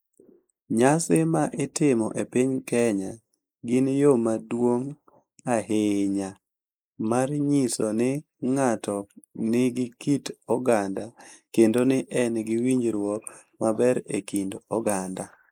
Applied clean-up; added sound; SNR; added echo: neural mask model Resemble Enhance denoiser.